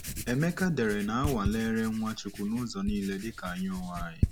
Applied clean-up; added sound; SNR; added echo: none; Writing; 6 dB; none.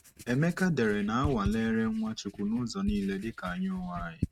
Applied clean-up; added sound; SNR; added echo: neural mask model RNNoise.